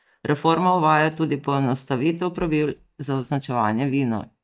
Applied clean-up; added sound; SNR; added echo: neural mask model DeepFilterNet 3.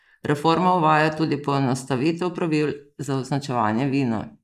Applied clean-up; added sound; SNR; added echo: neural mask model Resemble Enhance denoiser.